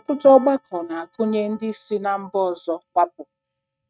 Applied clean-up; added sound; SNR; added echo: neural mask model RNNoise.